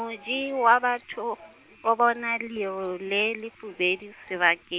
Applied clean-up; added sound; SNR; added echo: none; none; none; none.